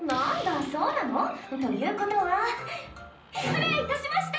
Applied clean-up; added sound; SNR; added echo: none; Slam; 17 dB; reverberation time 0.6 s.